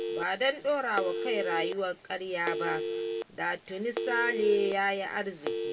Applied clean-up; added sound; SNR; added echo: none; Telephone; 4 dB; reverberation time 1.2 s.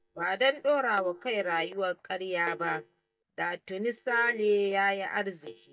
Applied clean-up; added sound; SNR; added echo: neural mask model DeepFilterNet 3.